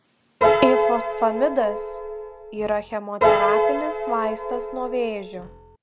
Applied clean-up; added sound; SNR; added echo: none; Piano; -3 dB; none.